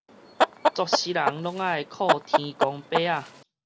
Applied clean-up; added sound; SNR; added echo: none; Chicken, rooster; -2 dB; none.